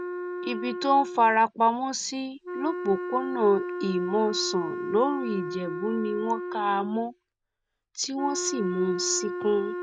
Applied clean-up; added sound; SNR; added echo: none; Wind instrument, woodwind instrument; 7 dB; none.